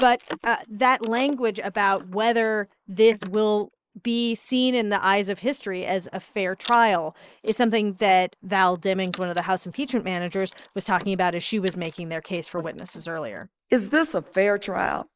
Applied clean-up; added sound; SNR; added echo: neural mask model Resemble Enhance denoiser.